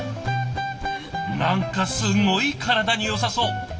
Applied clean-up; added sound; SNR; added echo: none; Cough; 19 dB; reverberation time 1.0 s.